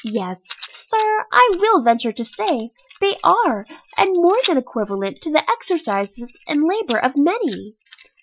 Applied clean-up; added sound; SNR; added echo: classical method Wiener filter.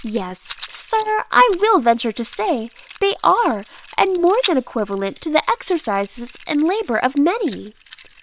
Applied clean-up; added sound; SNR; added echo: neural separator model SepFormer WHAM!.